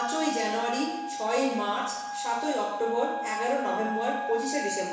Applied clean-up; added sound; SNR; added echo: none; Wind instrument, woodwind instrument; 4 dB; reverberation time 1.1 s.